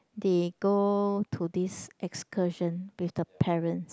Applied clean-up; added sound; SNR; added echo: none; none; none; none.